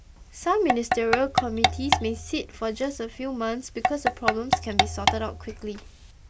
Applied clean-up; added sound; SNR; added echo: none; Tap / Percussion; -2 dB; none.